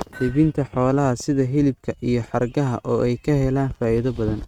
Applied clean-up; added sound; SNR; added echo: neural mask model RNNoise.